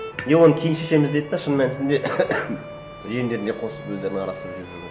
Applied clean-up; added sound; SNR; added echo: none; Bowed string instrument; 16 dB; none.